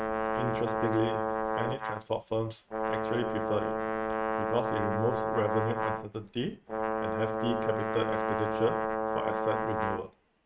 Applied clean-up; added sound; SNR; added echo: neural mask model RNNoise.